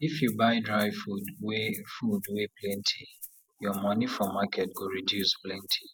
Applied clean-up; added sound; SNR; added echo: none; Rattle (instrument); 19 dB; none.